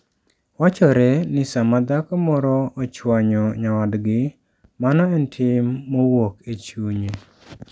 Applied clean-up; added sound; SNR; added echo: none; none; none; none.